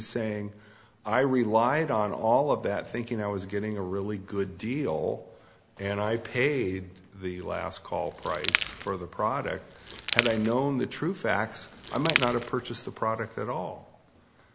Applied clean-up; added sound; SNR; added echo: none; Crackle; 4 dB; none.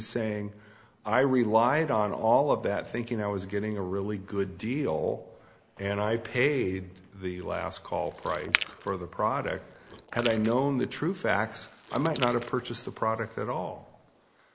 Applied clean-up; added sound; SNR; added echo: neural mask model Resemble Enhance denoiser.